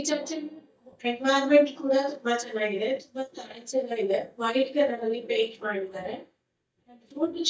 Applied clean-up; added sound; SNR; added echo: neural mask model DeepFilterNet 3.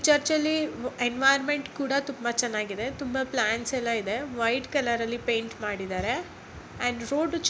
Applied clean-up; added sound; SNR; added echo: none; none; none; none.